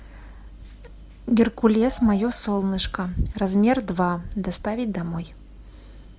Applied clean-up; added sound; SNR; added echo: none; Piano; 18 dB; none.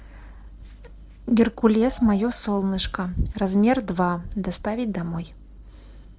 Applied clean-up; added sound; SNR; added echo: neural separator model SepFormer DNS4.